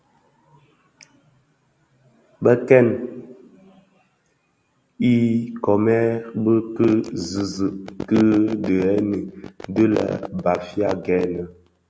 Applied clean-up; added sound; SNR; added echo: none; none; none; none.